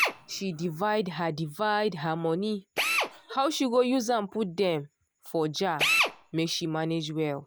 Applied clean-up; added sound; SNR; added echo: none; Drill; 5 dB; none.